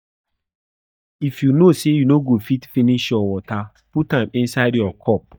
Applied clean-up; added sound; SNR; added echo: neural mask model DeepFilterNet 3.